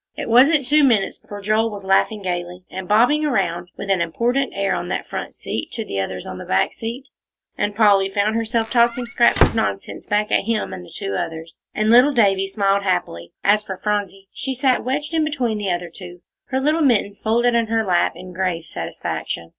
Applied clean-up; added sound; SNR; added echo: none; Squeak / Slam / Wood; 2 dB; none.